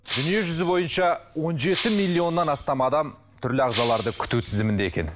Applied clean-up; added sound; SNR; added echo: none; Shatter; 13 dB; none.